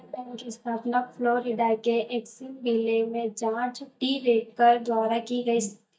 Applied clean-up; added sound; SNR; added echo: neural mask model DeepFilterNet 3.